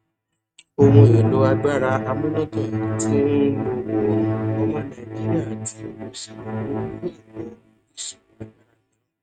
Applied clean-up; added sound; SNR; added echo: neural mask model RNNoise.